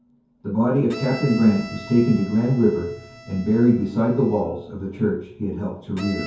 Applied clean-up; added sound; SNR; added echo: none; Bowed string instrument; 19 dB; reverberation time 0.6 s.